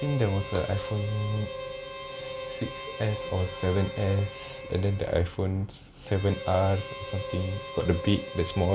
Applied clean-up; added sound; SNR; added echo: none; Harmonica; 10 dB; none.